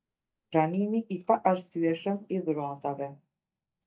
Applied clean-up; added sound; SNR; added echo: neural mask model DeepFilterNet 3.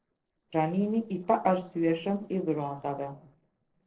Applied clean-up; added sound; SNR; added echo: neural separator model SepFormer DNS4.